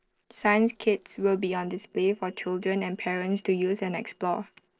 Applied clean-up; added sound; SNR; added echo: neural separator model SepFormer DNS4.